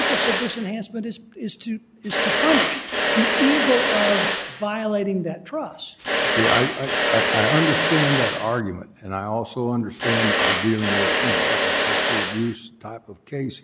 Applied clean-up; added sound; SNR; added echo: none; Mechanisms; -5 dB; none.